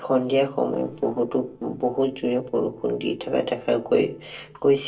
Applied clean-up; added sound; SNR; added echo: neural separator model SepFormer DNS4.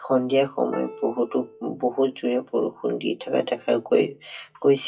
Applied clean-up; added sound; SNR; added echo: classical method WPE with log-MMSE.